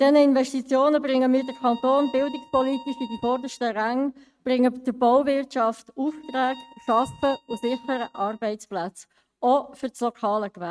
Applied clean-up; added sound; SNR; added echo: neural mask model RNNoise.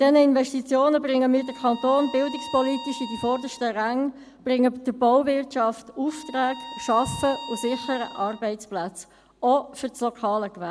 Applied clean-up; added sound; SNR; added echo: none; Bowed string instrument; 15 dB; none.